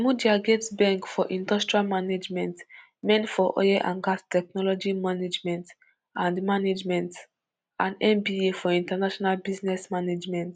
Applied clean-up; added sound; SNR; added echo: none; none; none; none.